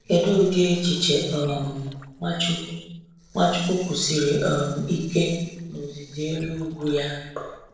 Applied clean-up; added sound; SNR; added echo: neural separator model SepFormer DNS4.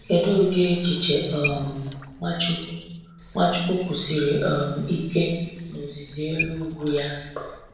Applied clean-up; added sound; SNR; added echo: none; Sink (filling or washing) / Water tap, faucet; 14 dB; reverberation time 0.9 s.